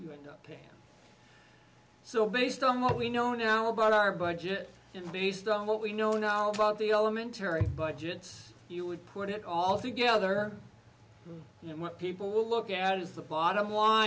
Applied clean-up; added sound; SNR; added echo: none; none; none; none.